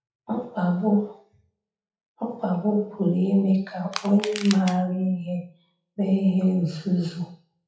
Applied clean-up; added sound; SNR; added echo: classical method WPE with log-MMSE.